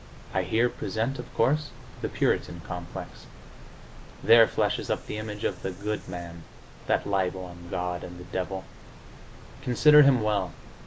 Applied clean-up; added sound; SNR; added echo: none; Bird vocalization, bird call, bird song; 18 dB; none.